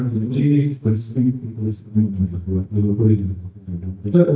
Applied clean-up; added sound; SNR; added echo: neural mask model DeepFilterNet 3.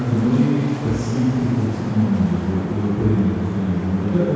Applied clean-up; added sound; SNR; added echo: none; Wind; 15 dB; reverberation time 2.0 s.